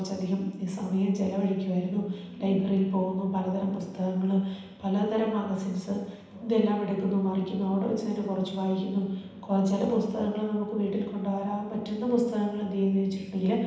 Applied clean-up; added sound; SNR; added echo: none; none; none; reverberation time 1.1 s.